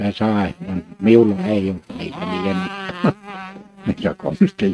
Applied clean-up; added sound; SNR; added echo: neural mask model RNNoise.